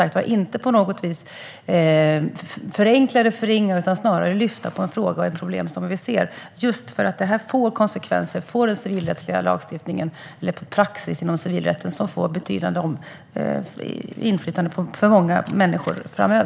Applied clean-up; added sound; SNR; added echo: none; none; none; none.